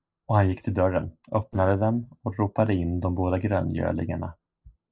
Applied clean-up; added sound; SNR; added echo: neural separator model SepFormer DNS4.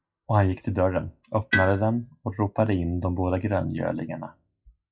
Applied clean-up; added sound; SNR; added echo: classical method log-MMSE.